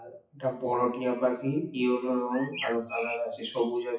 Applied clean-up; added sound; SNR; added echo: classical method WPE with log-MMSE.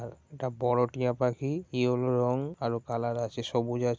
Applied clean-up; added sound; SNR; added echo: none; none; none; none.